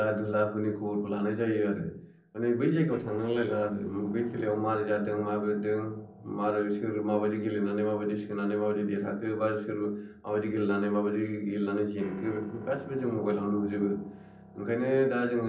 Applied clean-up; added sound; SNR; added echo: neural separator model SepFormer DNS4.